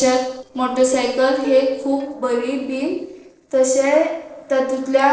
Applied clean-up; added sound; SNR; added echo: neural separator model SepFormer DNS4.